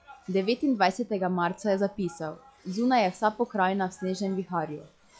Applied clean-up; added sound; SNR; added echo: classical method log-MMSE.